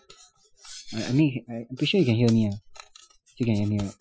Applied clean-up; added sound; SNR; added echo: classical method Wiener filter.